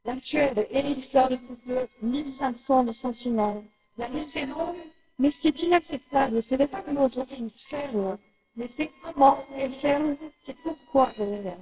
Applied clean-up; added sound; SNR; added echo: neural separator model SepFormer WHAMR!.